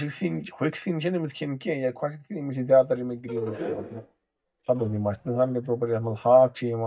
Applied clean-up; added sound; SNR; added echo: neural mask model DeepFilterNet 3.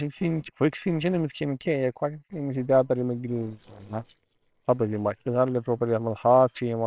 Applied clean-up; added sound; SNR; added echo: neural separator model SepFormer WHAMR!.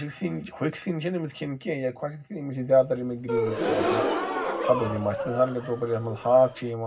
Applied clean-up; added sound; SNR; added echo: none; Gasp; 2 dB; reverberation time 0.4 s.